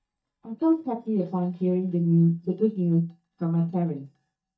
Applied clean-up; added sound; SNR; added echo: neural mask model DeepFilterNet 3.